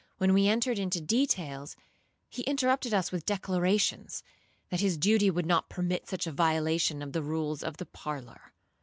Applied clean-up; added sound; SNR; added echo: none; none; none; none.